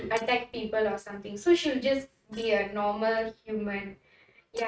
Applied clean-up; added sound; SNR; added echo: neural mask model RNNoise.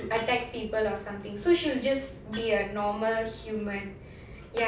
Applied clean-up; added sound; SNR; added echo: none; Shatter; 19 dB; none.